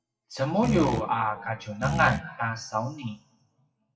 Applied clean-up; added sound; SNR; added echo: classical method WPE with log-MMSE.